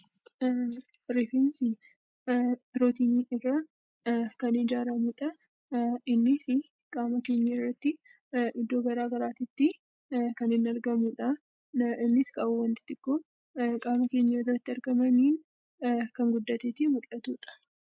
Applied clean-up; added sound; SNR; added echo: neural mask model Resemble Enhance denoiser.